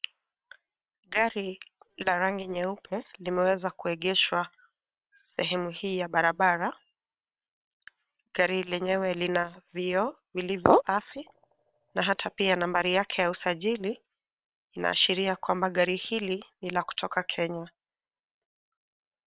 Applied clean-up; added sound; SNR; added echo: neural separator model SepFormer WHAM!.